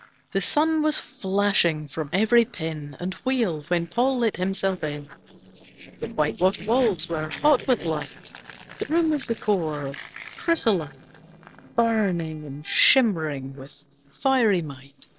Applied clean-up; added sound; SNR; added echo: neural separator model SepFormer DNS4.